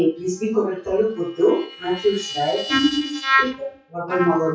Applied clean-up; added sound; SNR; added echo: classical method WPE with log-MMSE.